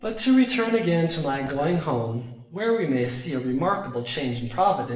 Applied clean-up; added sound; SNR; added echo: neural separator model SepFormer DNS4.